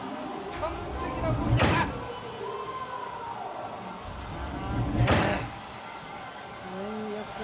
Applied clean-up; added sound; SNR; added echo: none; Sliding door; -5 dB; reverberation time 0.4 s.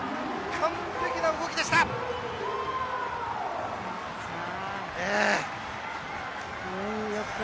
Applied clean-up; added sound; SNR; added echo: none; none; none; none.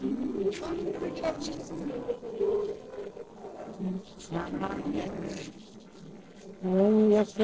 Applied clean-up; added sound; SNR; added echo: neural separator model SepFormer DNS4.